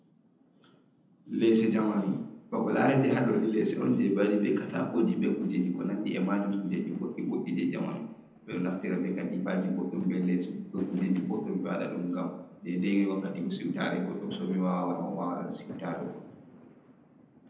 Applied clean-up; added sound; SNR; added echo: none; Fireworks; 19 dB; reverberation time 0.8 s.